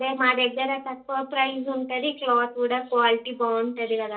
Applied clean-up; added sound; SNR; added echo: none; none; none; reverberation time 0.2 s.